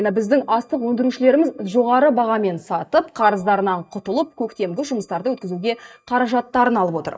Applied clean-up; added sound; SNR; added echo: neural mask model DeepFilterNet 3.